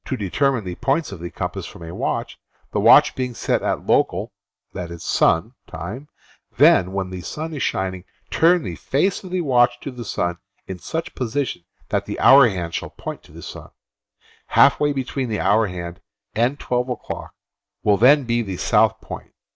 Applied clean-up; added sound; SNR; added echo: neural mask model Resemble Enhance denoiser.